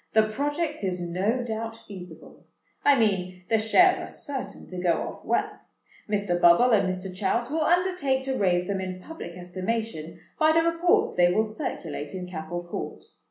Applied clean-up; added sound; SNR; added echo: none; none; none; none.